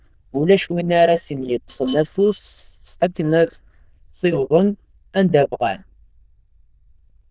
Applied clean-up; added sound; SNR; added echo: neural diffusion model UNIVERSE++.